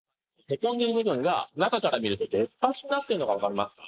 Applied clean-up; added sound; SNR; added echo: neural mask model Resemble Enhance denoiser.